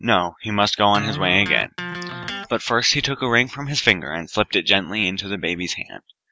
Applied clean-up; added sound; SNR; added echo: none; Electric guitar; 11 dB; none.